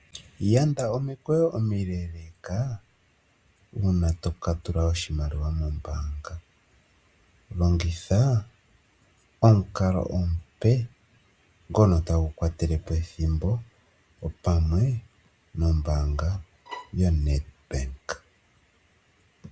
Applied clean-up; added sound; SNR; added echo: none; Bowed string instrument; 17 dB; none.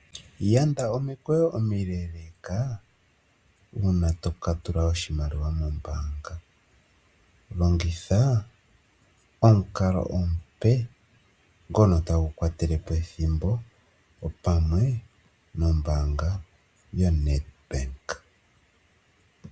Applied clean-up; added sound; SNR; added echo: none; none; none; none.